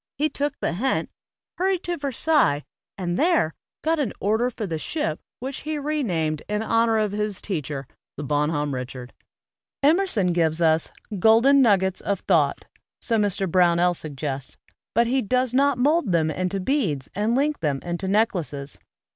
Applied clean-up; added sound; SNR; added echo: none; none; none; none.